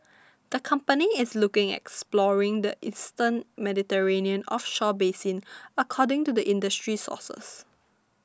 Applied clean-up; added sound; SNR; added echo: none; none; none; none.